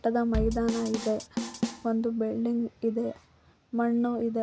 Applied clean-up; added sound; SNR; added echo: none; Drum kit; 5 dB; none.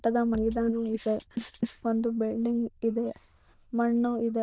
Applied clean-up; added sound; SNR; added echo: neural diffusion model UNIVERSE++.